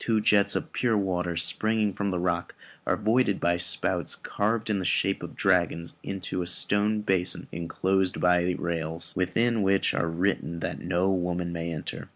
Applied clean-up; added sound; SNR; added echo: none; none; none; none.